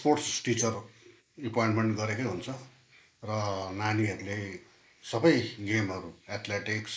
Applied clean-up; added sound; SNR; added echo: neural mask model Resemble Enhance denoiser.